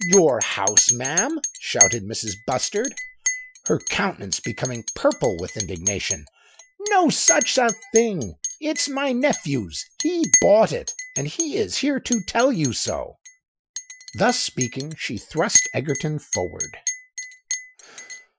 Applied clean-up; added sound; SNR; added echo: classical method Wiener filter.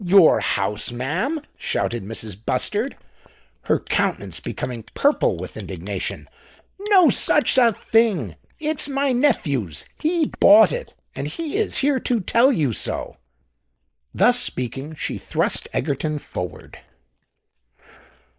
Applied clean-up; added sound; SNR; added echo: neural mask model Resemble Enhance denoiser.